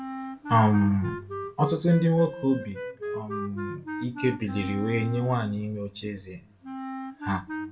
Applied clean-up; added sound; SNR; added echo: none; Wind instrument, woodwind instrument; 10 dB; reverberation time 0.5 s.